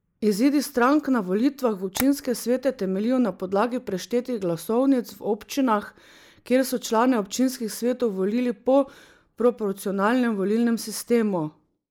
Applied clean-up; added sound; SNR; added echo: neural mask model Resemble Enhance denoiser.